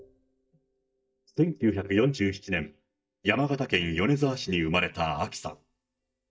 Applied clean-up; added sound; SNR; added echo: neural mask model DeepFilterNet 3.